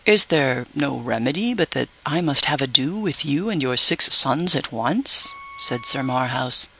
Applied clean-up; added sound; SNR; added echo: none; Wind instrument, woodwind instrument; 19 dB; none.